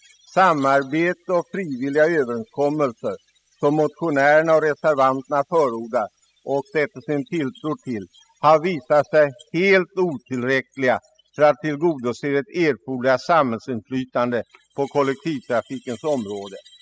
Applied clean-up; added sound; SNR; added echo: classical method spectral subtraction.